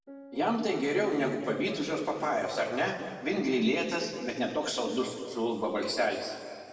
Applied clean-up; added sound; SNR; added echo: none; Piano; 18 dB; reverberation time 2.2 s.